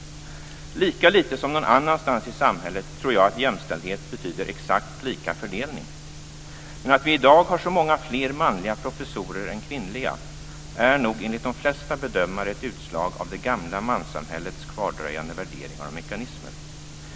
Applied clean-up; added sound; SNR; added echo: none; none; none; none.